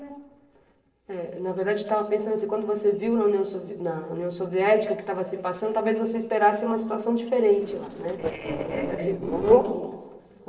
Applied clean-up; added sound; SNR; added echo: neural separator model SepFormer DNS4.